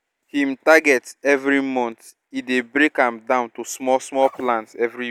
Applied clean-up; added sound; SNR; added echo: none; Dog; 19 dB; none.